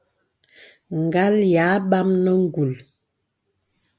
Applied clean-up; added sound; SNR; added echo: none; none; none; none.